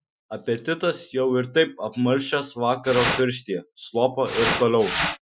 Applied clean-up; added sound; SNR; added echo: classical method Wiener filter.